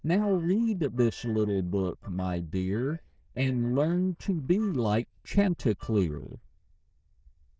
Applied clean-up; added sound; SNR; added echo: neural diffusion model UNIVERSE++.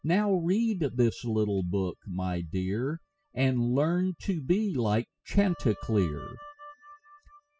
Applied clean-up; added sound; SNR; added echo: classical method spectral subtraction.